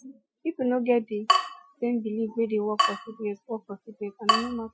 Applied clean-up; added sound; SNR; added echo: classical method Wiener filter.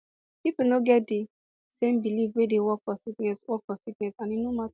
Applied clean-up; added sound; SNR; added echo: none; none; none; none.